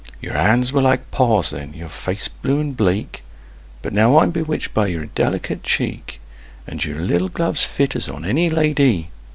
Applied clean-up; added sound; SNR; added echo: none; none; none; none.